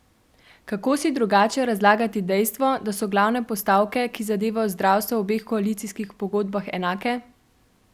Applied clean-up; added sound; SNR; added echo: none; none; none; none.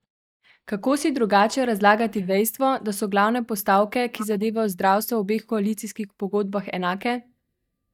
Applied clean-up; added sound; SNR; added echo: neural mask model DeepFilterNet 3.